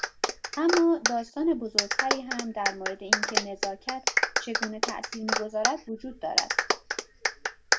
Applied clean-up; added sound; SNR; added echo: none; Clapping; -2 dB; none.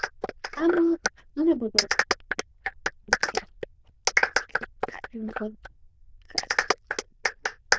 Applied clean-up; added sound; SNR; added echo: neural diffusion model UNIVERSE++.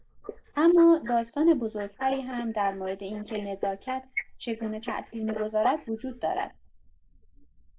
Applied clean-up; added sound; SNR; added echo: neural mask model Resemble Enhance denoiser.